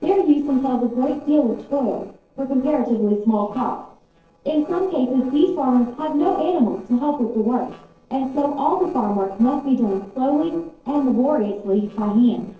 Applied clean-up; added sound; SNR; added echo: neural separator model SepFormer DNS4.